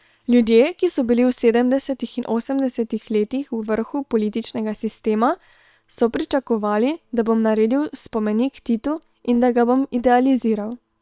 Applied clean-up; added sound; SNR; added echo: neural separator model SepFormer WHAM!.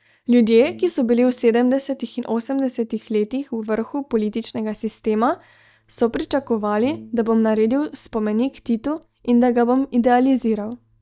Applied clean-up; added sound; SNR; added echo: neural mask model DeepFilterNet 3.